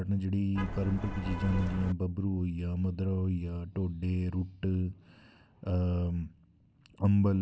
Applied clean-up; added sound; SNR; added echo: none; Vehicle horn, car horn, honking; 6 dB; none.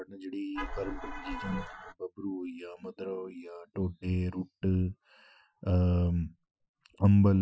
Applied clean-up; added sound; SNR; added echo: classical method Wiener filter.